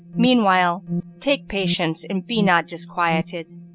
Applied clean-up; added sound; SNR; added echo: none; Alarm; 9 dB; none.